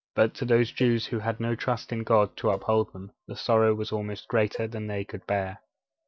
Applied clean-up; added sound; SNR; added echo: neural separator model SepFormer DNS4.